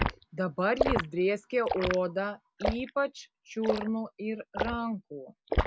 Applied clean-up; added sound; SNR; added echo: none; Liquid; 2 dB; none.